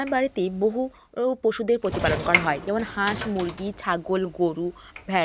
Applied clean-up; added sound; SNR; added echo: none; Sliding door / Train; 8 dB; none.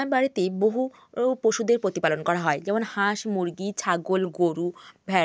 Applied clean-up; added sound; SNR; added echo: none; none; none; none.